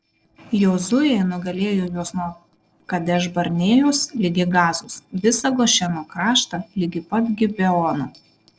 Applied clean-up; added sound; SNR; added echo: neural separator model SepFormer DNS4.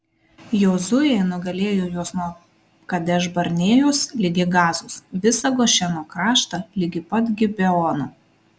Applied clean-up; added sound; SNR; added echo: none; none; none; none.